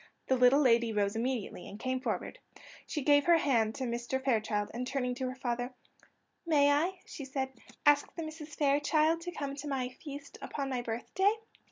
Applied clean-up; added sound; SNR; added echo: none; none; none; none.